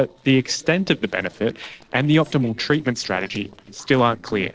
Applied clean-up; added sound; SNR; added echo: neural separator model SepFormer DNS4.